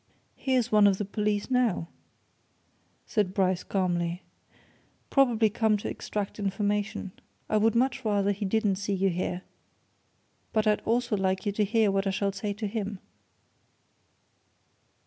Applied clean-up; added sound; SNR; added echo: none; none; none; none.